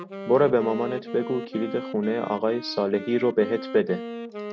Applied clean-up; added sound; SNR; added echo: none; Wind instrument, woodwind instrument; 11 dB; none.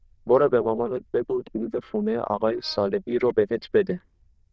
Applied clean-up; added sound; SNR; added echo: neural diffusion model UNIVERSE++.